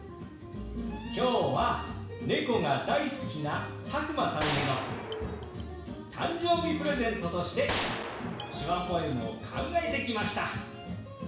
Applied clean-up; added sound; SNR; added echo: none; Gunshot, gunfire; 4 dB; reverberation time 0.7 s.